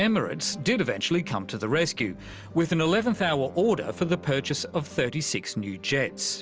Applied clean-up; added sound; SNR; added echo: none; Brass instrument; 20 dB; none.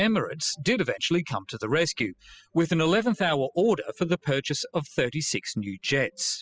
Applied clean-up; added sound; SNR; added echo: classical method spectral subtraction.